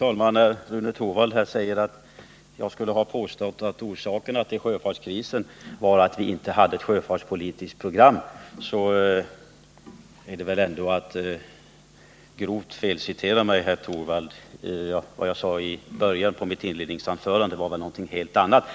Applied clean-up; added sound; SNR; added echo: none; none; none; none.